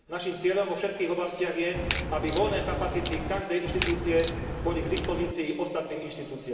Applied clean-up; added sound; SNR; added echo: none; Crack; 0 dB; reverberation time 2.7 s.